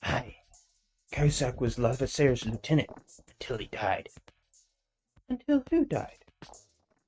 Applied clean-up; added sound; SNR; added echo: neural mask model RNNoise.